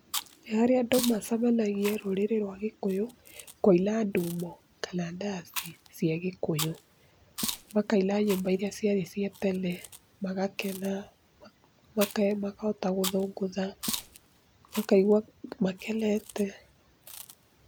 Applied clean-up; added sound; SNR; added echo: none; Chewing, mastication; 13 dB; none.